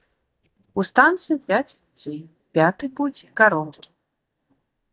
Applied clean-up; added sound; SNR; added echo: neural mask model DeepFilterNet 3.